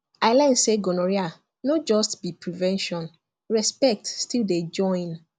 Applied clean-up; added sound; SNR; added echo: none; none; none; none.